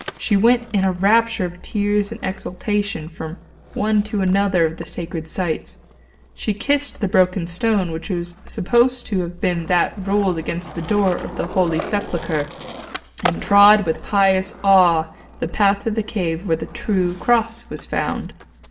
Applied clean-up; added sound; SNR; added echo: none; Skateboard; 16 dB; reverberation time 0.5 s.